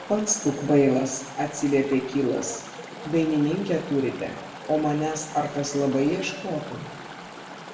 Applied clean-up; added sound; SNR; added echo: none; Chatter / Stream; 14 dB; reverberation time 0.7 s.